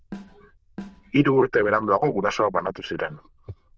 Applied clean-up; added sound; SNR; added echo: neural diffusion model UNIVERSE++.